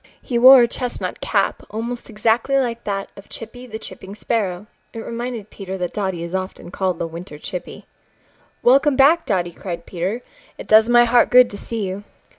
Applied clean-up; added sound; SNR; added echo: none; none; none; none.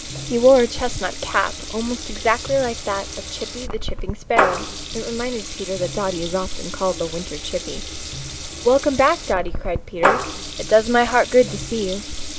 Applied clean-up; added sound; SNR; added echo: none; Water tap, faucet / Liquid; 5 dB; none.